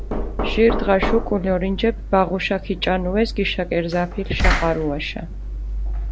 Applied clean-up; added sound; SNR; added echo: none; Knock; 3 dB; none.